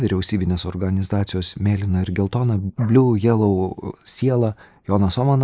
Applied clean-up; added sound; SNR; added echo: neural mask model Resemble Enhance denoiser.